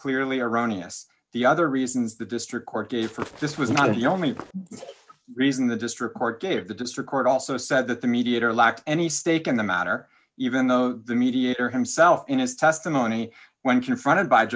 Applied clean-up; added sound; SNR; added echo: none; Walk, footsteps / Run; 15 dB; none.